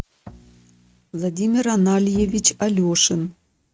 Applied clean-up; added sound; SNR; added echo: neural mask model RNNoise.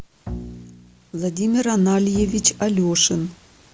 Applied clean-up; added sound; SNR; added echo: none; Bowed string instrument; 15 dB; none.